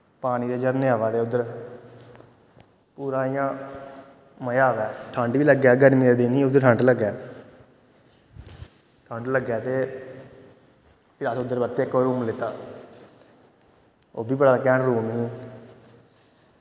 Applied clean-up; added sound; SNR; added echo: none; none; none; none.